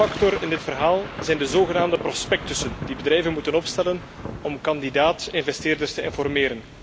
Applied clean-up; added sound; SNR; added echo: none; Thunder / Rain; 11 dB; none.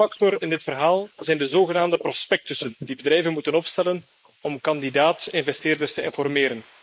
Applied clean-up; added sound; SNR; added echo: neural mask model Resemble Enhance denoiser.